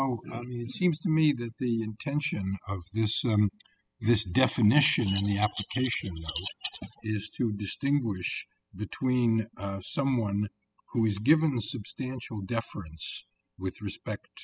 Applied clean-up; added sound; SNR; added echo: classical method spectral subtraction.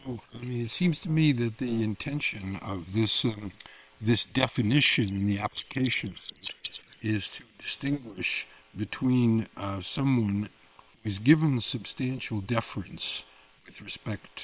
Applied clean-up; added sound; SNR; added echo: neural separator model SepFormer WHAM!.